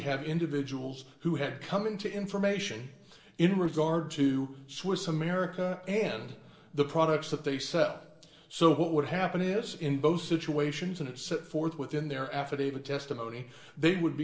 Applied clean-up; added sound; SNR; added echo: neural separator model SepFormer DNS4.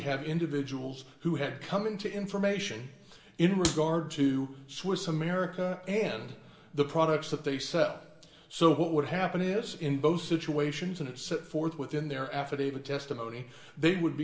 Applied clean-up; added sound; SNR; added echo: none; Clapping; 7 dB; reverberation time 0.6 s.